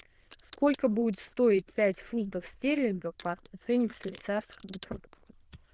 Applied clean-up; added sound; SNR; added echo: neural diffusion model UNIVERSE++.